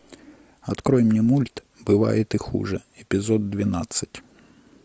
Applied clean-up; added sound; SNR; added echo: none; none; none; none.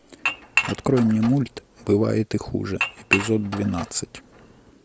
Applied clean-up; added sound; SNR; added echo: none; Dishes, pots, and pans / Chink, clink; 6 dB; none.